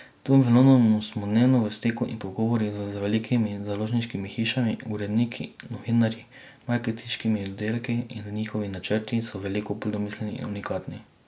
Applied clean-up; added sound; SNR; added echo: none; none; none; none.